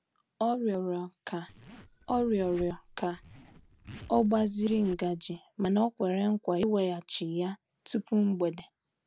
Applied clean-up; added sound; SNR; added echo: none; Zipper (clothing); 19 dB; none.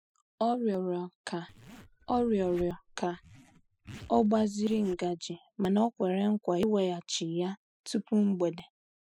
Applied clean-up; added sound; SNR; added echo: classical method spectral subtraction.